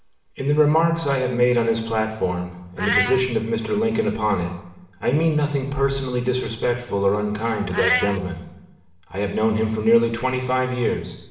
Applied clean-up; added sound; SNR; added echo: none; Meow; 12 dB; reverberation time 0.8 s.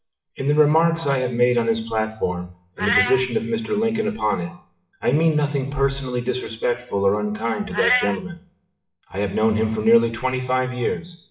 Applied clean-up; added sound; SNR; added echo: classical method WPE with log-MMSE.